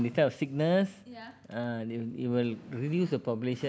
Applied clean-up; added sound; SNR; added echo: none; none; none; none.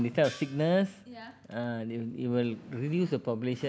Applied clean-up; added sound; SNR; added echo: none; Gong; 17 dB; none.